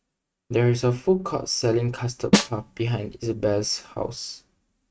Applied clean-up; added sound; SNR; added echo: neural mask model RNNoise.